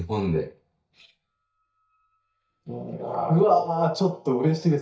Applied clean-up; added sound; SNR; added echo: neural mask model DeepFilterNet 3.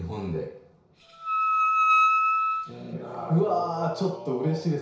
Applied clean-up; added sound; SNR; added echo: none; Wind instrument, woodwind instrument; -5 dB; reverberation time 0.6 s.